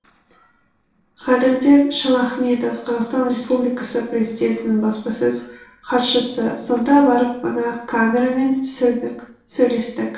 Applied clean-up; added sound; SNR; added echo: neural separator model SepFormer DNS4.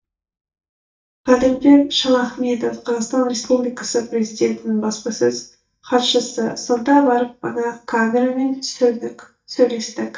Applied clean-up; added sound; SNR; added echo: neural mask model DeepFilterNet 3.